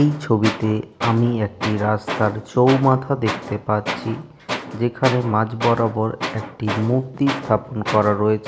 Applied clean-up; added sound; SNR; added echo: none; Tools; 9 dB; none.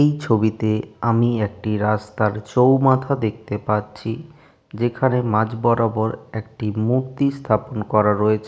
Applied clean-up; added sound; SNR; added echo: none; none; none; none.